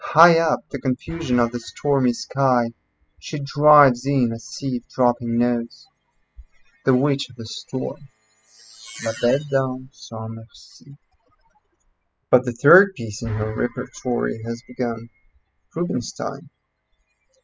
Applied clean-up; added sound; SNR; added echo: classical method spectral subtraction.